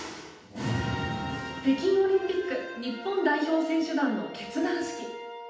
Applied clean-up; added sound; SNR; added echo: none; none; none; reverberation time 0.8 s.